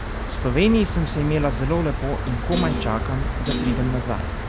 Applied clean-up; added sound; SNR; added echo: none; Thump, thud + Cricket; 1 dB; none.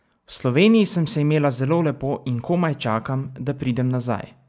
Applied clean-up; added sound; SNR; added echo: none; none; none; none.